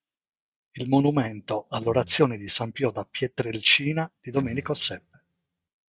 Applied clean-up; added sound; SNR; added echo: neural mask model RNNoise.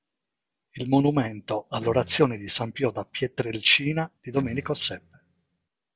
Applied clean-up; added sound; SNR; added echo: none; Electric guitar; 18 dB; none.